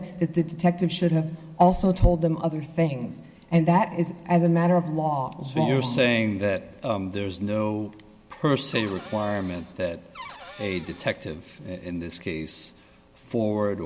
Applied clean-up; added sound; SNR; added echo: none; Cupboard open or close / Door; 17 dB; none.